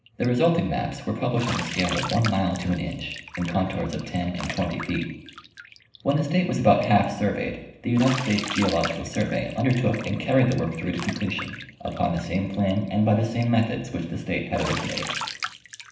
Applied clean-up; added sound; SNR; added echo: none; Bathtub (filling or washing); 12 dB; reverberation time 0.8 s.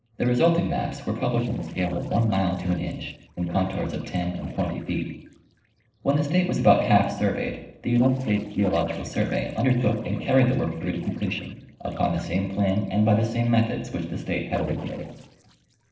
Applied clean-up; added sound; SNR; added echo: neural separator model SepFormer DNS4.